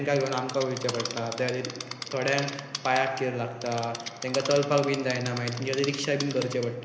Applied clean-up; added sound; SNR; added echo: none; Insect; 10 dB; none.